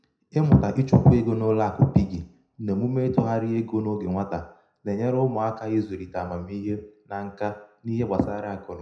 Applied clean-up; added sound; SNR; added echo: none; none; none; reverberation time 0.4 s.